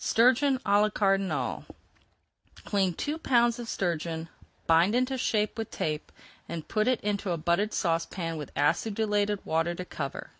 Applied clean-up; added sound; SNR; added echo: none; none; none; none.